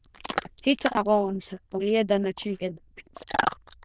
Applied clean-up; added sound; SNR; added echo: neural diffusion model UNIVERSE++.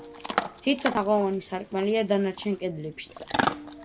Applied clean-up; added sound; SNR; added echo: none; Chewing, mastication / Dog; 5 dB; none.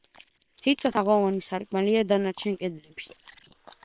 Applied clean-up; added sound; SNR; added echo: neural separator model SepFormer WHAM!.